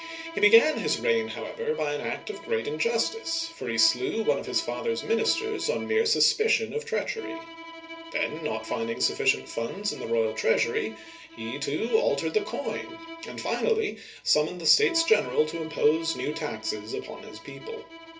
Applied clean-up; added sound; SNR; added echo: none; Bowed string instrument; 15 dB; reverberation time 0.3 s.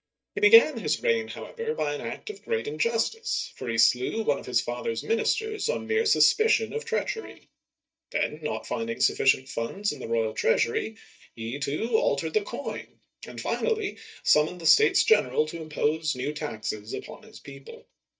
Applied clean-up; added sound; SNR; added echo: neural mask model DeepFilterNet 3.